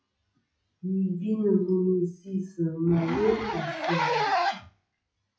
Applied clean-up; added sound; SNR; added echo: classical method WPE with log-MMSE.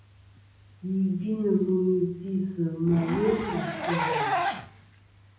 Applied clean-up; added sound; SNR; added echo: none; Zipper (clothing); 6 dB; reverberation time 0.7 s.